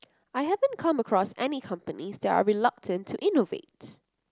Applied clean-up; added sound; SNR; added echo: none; none; none; none.